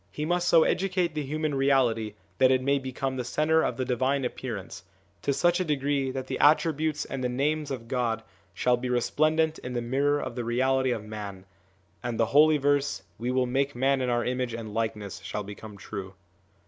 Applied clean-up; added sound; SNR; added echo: none; none; none; none.